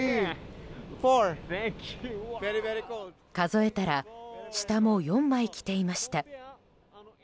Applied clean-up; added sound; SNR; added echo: none; none; none; none.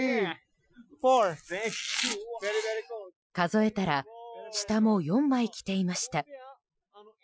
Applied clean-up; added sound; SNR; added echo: classical method Wiener filter.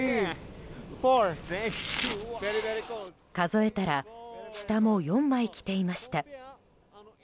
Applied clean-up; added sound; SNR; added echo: none; Domestic sounds, home sounds; 8 dB; none.